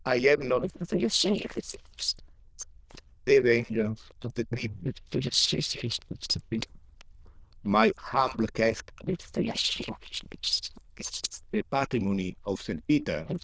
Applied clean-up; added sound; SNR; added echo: neural diffusion model UNIVERSE++.